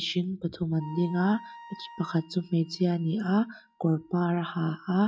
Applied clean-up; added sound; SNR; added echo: classical method log-MMSE.